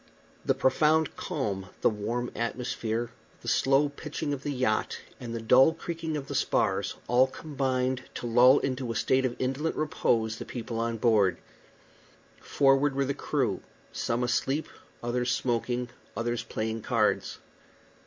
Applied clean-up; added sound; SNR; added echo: none; none; none; none.